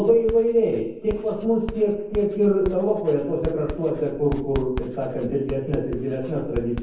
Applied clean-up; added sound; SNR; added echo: none; Writing; 12 dB; reverberation time 0.9 s.